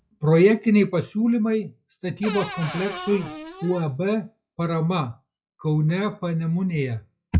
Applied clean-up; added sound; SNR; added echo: classical method log-MMSE.